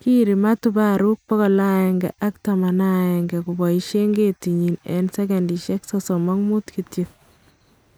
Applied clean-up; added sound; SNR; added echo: none; none; none; none.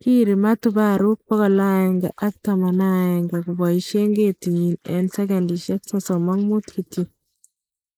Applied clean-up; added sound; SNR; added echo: neural mask model Resemble Enhance denoiser.